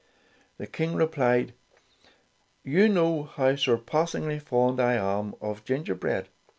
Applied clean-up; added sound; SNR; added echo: none; none; none; none.